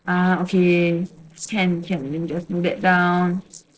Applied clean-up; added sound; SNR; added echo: neural separator model SepFormer DNS4.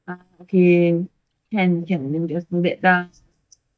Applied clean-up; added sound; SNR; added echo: neural mask model DeepFilterNet 3.